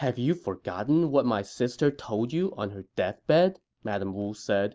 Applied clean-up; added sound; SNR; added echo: none; none; none; none.